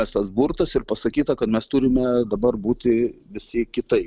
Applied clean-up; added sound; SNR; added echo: none; none; none; none.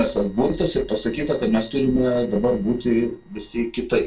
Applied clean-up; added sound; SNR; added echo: neural separator model SepFormer DNS4.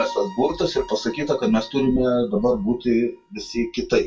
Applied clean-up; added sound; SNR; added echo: classical method WPE with log-MMSE.